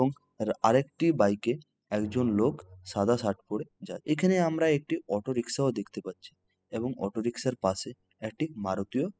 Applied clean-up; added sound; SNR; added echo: classical method spectral subtraction.